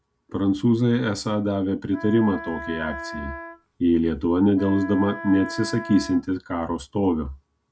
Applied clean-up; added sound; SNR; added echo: none; Wind instrument, woodwind instrument; 13 dB; none.